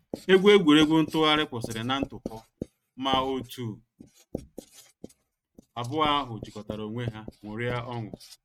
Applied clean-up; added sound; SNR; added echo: neural mask model RNNoise.